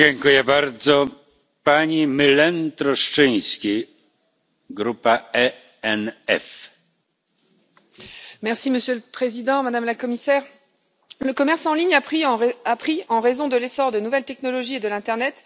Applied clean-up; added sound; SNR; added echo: none; none; none; none.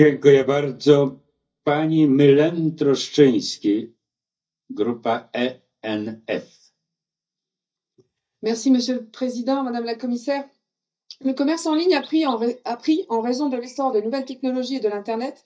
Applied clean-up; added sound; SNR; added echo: neural mask model DeepFilterNet 3.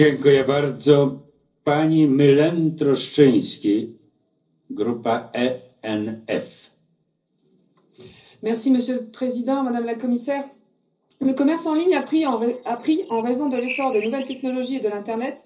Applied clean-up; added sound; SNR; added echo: neural separator model SepFormer DNS4.